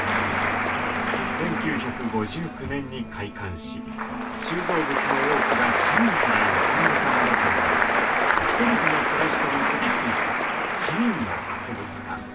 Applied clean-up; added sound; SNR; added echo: none; Applause; -5 dB; reverberation time 0.1 s.